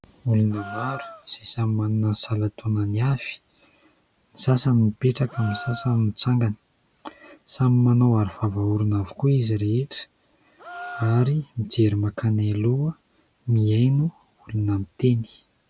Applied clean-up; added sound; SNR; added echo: none; Gasp; 18 dB; none.